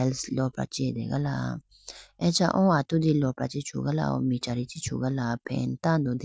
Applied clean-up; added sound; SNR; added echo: none; none; none; none.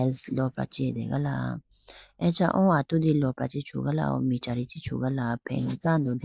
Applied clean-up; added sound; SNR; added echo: neural mask model Resemble Enhance denoiser.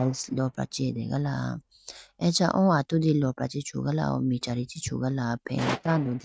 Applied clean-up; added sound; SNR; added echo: neural mask model RNNoise.